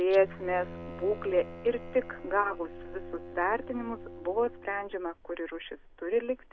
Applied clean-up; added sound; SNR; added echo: none; Bowed string instrument; 14 dB; none.